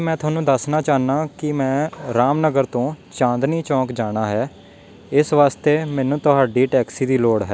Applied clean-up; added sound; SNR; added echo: none; none; none; none.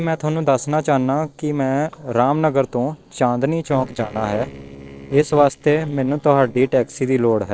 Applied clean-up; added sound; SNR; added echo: neural separator model SepFormer DNS4.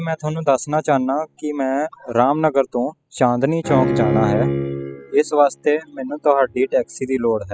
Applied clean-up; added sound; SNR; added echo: classical method spectral subtraction.